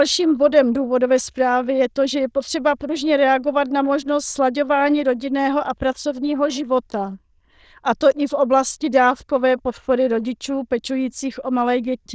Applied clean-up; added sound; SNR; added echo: neural diffusion model UNIVERSE++.